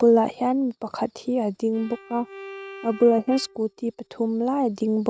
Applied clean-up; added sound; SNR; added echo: neural mask model RNNoise.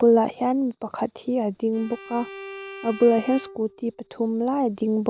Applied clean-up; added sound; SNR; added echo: none; Bowed string instrument; 18 dB; none.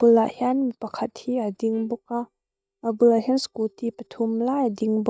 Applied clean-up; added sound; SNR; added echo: neural mask model DeepFilterNet 3.